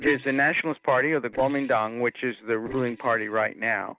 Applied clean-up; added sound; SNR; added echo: neural separator model SepFormer DNS4.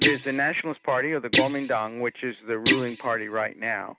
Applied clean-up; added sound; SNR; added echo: none; Guitar; 2 dB; none.